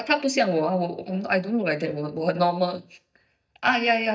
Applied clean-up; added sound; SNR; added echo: neural mask model DeepFilterNet 3.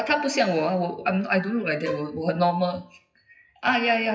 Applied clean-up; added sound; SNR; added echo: classical method WPE with log-MMSE.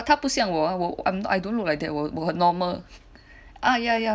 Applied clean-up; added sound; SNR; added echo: none; none; none; none.